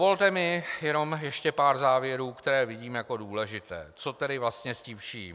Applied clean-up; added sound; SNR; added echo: none; none; none; none.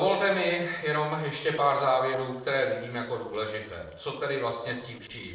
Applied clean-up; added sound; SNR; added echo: neural separator model SepFormer DNS4.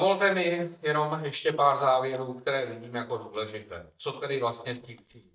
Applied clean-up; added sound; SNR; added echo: neural mask model DeepFilterNet 3.